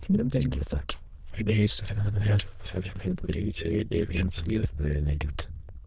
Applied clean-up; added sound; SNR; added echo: neural diffusion model UNIVERSE++.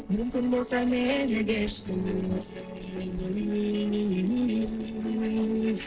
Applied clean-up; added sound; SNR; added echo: neural separator model SepFormer DNS4.